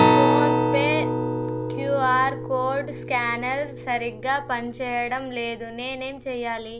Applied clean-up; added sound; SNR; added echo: none; Acoustic guitar; -1 dB; none.